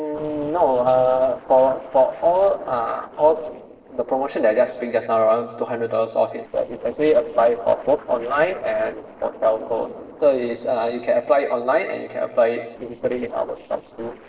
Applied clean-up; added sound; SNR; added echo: neural separator model SepFormer DNS4.